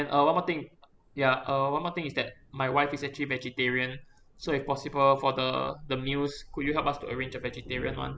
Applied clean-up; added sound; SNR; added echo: none; Thunder; 18 dB; none.